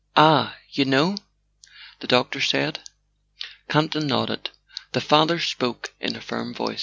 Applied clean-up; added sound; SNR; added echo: none; none; none; none.